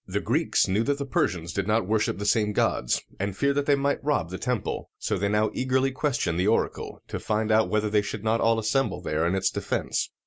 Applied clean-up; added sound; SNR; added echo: none; none; none; none.